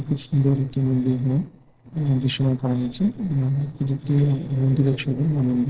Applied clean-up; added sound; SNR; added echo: neural separator model SepFormer DNS4.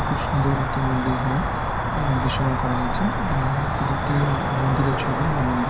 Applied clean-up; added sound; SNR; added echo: none; Cricket; -1 dB; none.